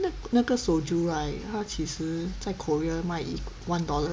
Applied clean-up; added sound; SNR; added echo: none; none; none; none.